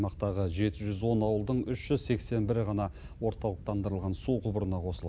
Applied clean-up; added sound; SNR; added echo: none; Wind / Boat, Water vehicle; 14 dB; none.